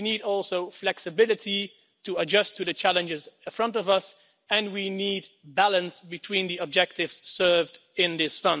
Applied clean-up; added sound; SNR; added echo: none; none; none; none.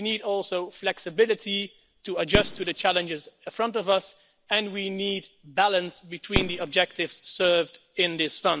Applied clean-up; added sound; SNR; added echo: none; Fireworks; 11 dB; none.